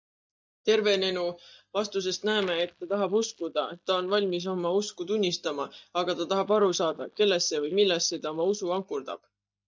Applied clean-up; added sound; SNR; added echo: neural mask model DeepFilterNet 3.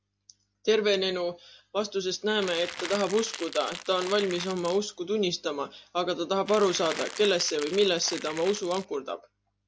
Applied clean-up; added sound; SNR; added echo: none; Crackle; 11 dB; none.